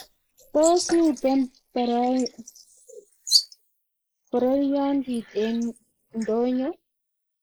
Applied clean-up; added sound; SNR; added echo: neural mask model Resemble Enhance denoiser.